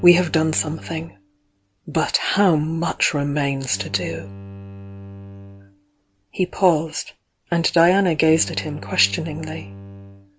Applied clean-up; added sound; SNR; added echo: none; Bowed string instrument; 16 dB; none.